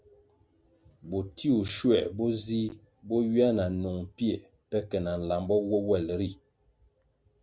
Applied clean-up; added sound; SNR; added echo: none; none; none; none.